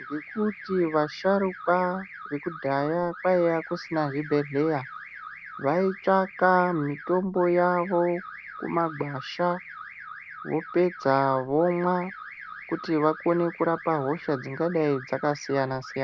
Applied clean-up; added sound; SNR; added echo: neural mask model Resemble Enhance denoiser.